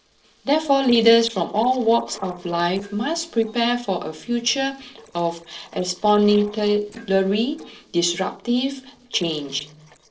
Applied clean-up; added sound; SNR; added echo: neural separator model SepFormer DNS4.